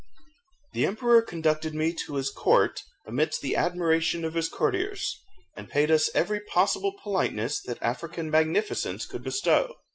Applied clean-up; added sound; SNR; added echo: none; none; none; none.